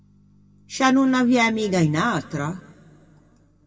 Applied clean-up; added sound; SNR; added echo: none; none; none; reverberation time 1.6 s.